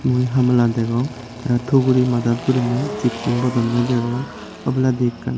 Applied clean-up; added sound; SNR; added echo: none; Engine; 13 dB; none.